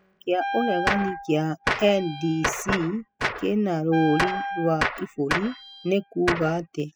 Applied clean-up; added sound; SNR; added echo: classical method spectral subtraction.